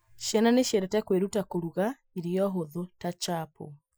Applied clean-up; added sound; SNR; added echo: classical method Wiener filter.